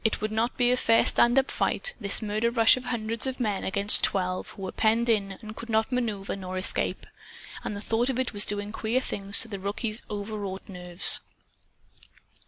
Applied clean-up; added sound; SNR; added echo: none; none; none; none.